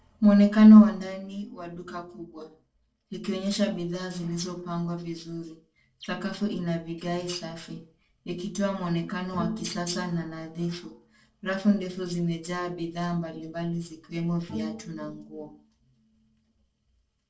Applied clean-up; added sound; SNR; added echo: neural separator model SepFormer DNS4.